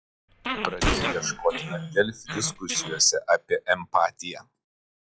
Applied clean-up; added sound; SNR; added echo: classical method log-MMSE.